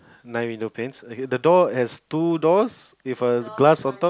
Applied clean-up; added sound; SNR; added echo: none; none; none; none.